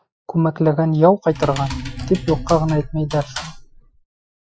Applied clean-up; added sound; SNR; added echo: classical method Wiener filter.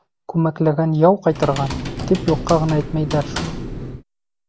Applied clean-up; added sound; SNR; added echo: none; Typing; 9 dB; none.